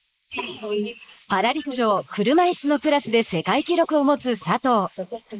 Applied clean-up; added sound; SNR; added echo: neural mask model Resemble Enhance denoiser.